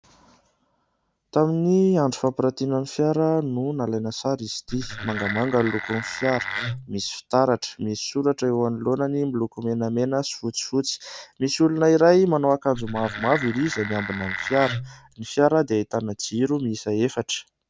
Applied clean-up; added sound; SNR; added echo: none; Wood; 8 dB; none.